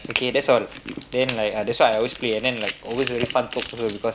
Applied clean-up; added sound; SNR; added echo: none; Crackle; 12 dB; none.